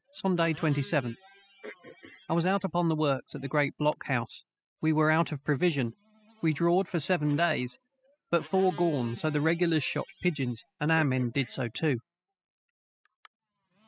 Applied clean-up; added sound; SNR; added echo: classical method spectral subtraction.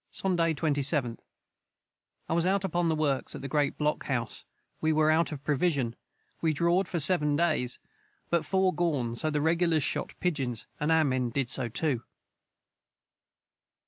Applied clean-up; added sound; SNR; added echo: none; none; none; none.